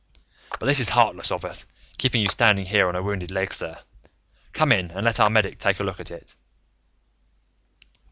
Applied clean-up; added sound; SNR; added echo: none; Clapping; 17 dB; none.